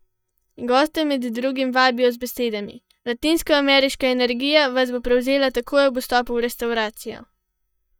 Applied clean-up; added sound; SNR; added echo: neural mask model DeepFilterNet 3.